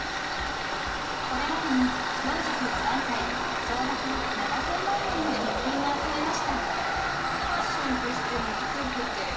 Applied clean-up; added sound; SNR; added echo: none; Tools; -3 dB; reverberation time 0.4 s.